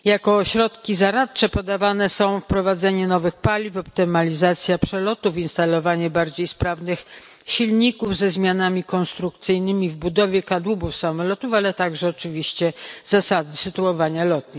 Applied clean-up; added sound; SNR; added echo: none; none; none; none.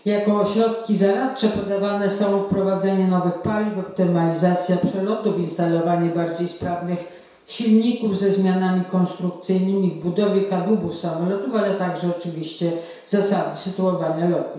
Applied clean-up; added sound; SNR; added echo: none; none; none; reverberation time 0.7 s.